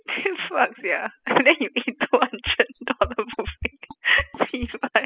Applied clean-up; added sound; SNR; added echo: classical method spectral subtraction.